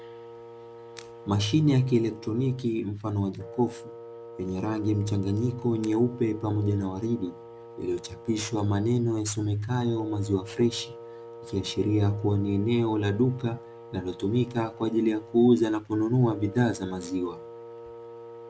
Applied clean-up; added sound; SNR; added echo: none; Wind instrument, woodwind instrument; 17 dB; none.